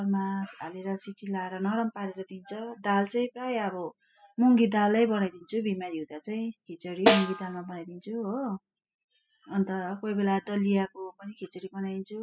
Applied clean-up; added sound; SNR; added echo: classical method spectral subtraction.